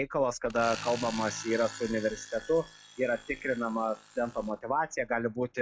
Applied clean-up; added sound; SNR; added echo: classical method log-MMSE.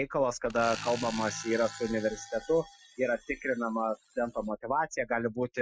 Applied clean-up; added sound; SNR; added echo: classical method Wiener filter.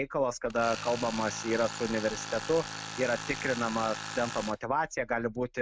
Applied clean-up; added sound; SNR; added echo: none; Tools; 10 dB; none.